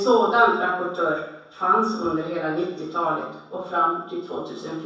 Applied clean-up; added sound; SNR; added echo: none; none; none; reverberation time 0.7 s.